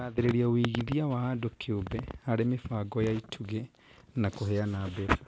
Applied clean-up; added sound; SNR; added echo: none; none; none; none.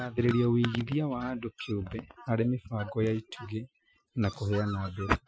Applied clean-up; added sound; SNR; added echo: classical method Wiener filter.